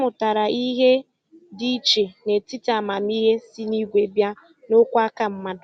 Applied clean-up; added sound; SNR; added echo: none; none; none; none.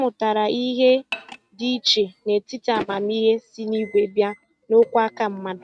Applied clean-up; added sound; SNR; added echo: neural mask model RNNoise.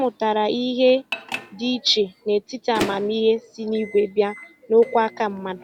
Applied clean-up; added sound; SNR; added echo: none; Microwave oven; 15 dB; none.